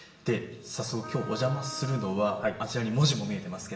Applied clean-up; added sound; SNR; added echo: none; Wind instrument, woodwind instrument; 14 dB; reverberation time 1.1 s.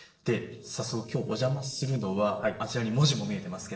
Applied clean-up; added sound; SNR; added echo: neural separator model SepFormer DNS4.